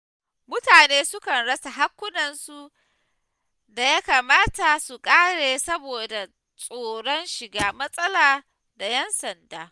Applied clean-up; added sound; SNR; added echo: none; Thump, thud; 14 dB; none.